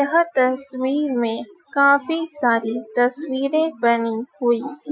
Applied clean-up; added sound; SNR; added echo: classical method Wiener filter.